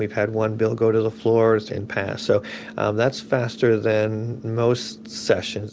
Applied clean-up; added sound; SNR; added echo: none; none; none; none.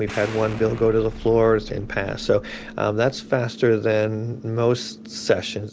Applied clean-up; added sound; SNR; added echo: none; Explosion; 15 dB; none.